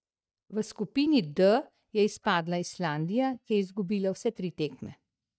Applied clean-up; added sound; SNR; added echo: neural mask model DeepFilterNet 3.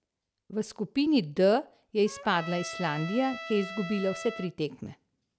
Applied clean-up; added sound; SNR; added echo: none; Trumpet; 12 dB; none.